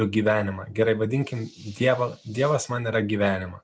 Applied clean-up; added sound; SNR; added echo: none; none; none; none.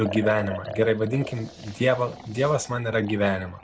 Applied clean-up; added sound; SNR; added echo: none; Liquid; 14 dB; none.